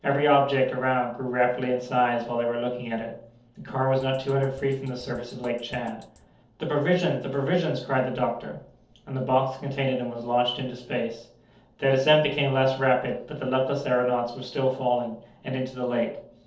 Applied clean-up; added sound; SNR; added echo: neural separator model SepFormer DNS4.